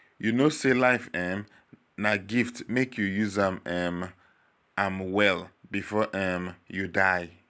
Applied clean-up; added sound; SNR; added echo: none; none; none; none.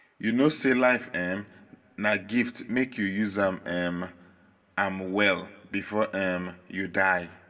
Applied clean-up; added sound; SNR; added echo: none; none; none; reverberation time 0.5 s.